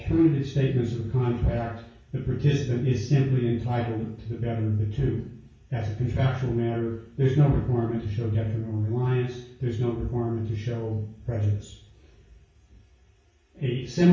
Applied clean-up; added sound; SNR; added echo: none; none; none; reverberation time 0.6 s.